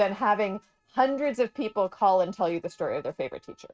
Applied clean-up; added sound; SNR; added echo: neural mask model RNNoise.